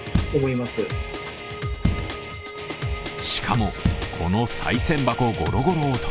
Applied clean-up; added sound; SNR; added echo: none; Bass drum; 6 dB; none.